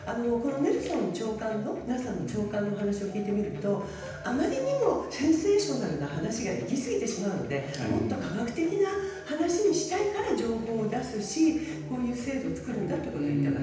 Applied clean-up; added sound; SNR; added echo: none; Keyboard (musical); 19 dB; reverberation time 0.9 s.